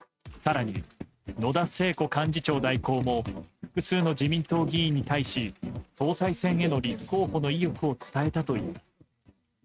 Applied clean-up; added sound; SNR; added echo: neural mask model RNNoise.